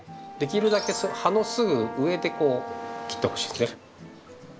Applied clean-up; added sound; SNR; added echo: none; Brass instrument; 11 dB; none.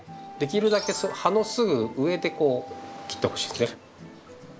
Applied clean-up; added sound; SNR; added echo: none; none; none; none.